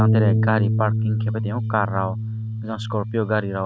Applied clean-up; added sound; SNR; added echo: none; Bass guitar; -4 dB; none.